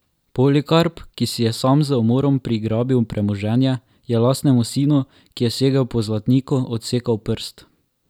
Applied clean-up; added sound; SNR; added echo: none; none; none; none.